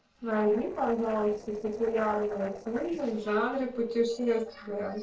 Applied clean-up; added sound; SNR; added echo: neural separator model SepFormer DNS4.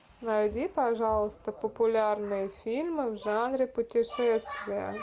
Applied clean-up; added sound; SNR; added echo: none; none; none; none.